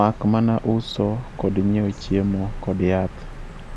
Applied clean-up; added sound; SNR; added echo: none; Bird vocalization, bird call, bird song; 14 dB; none.